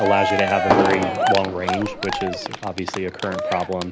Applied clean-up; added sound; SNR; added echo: none; Cheering + Fireworks; -1 dB; none.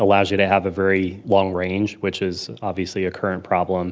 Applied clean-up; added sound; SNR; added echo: none; none; none; none.